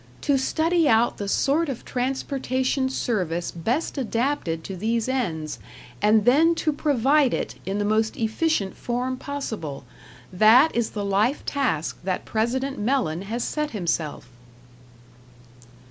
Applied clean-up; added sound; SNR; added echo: none; none; none; none.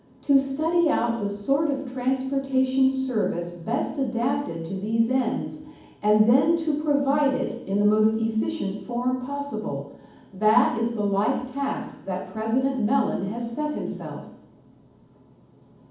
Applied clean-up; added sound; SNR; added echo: none; none; none; reverberation time 1.2 s.